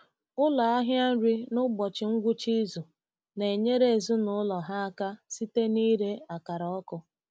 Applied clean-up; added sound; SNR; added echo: none; none; none; none.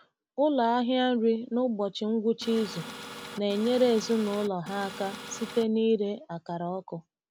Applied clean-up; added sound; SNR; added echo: none; Printer; 13 dB; none.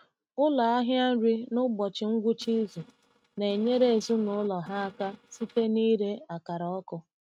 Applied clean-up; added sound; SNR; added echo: neural mask model RNNoise.